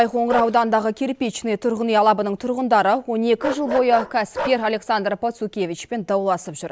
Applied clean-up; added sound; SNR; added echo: none; Bark; 13 dB; none.